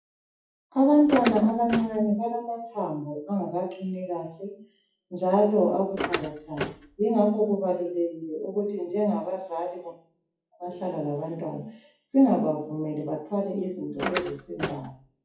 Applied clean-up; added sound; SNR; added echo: classical method WPE with log-MMSE.